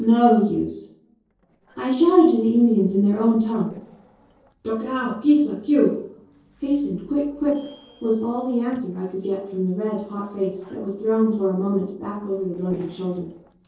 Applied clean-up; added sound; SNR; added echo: neural separator model SepFormer DNS4.